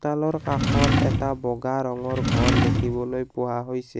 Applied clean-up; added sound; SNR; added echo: none; Drawer open or close; -3 dB; none.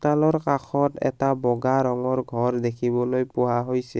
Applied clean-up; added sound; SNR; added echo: none; none; none; none.